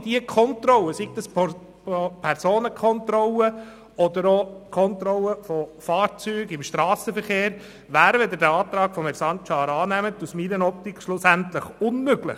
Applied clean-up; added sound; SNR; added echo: none; none; none; none.